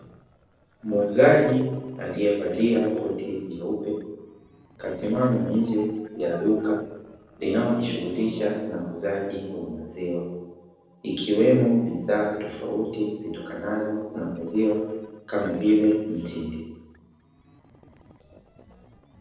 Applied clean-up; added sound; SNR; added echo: neural separator model SepFormer DNS4.